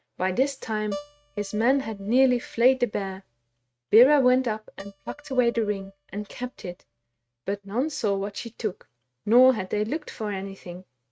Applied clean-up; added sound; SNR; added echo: neural mask model RNNoise.